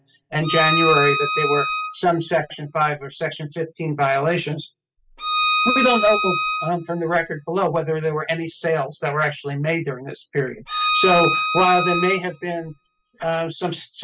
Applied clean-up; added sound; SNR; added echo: classical method spectral subtraction.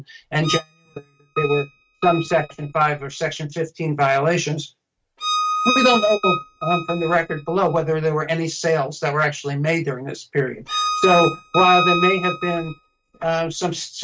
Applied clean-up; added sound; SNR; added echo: neural mask model RNNoise.